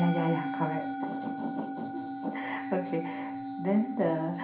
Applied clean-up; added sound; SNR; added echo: none; Musical instrument; 4 dB; reverberation time 0.5 s.